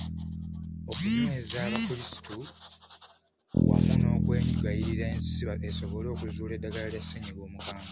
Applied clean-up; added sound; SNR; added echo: none; Bass guitar; -2 dB; none.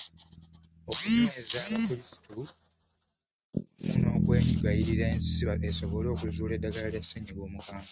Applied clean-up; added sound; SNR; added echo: neural mask model RNNoise.